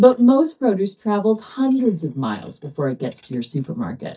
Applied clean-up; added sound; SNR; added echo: neural mask model DeepFilterNet 3.